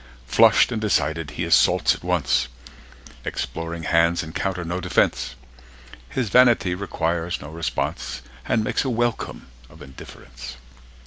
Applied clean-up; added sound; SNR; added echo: none; none; none; none.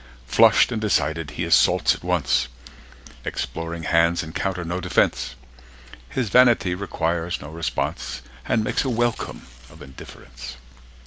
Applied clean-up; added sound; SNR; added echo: none; Tearing; 18 dB; none.